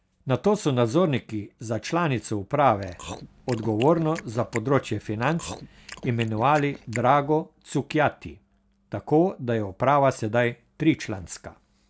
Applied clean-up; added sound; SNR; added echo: none; Chewing, mastication; 16 dB; none.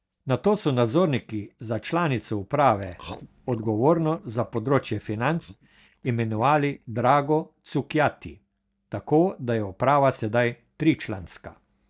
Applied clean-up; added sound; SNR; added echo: neural mask model DeepFilterNet 3.